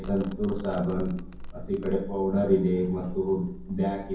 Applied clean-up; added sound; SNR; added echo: none; Domestic sounds, home sounds; 11 dB; reverberation time 0.9 s.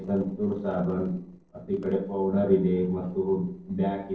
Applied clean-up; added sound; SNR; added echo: neural separator model SepFormer DNS4.